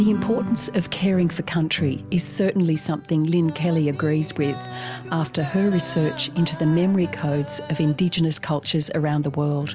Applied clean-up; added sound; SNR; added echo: none; none; none; none.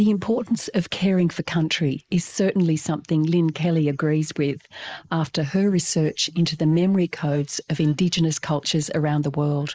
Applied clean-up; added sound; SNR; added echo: neural mask model Resemble Enhance denoiser.